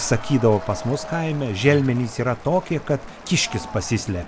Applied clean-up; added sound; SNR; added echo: none; Crowd + Acoustic guitar; 14 dB; none.